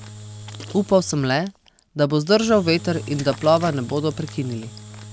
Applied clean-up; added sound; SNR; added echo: none; Engine / Drill; 16 dB; none.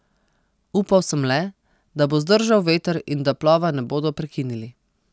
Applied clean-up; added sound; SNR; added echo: none; none; none; none.